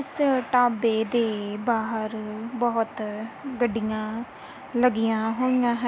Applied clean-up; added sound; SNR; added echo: none; none; none; none.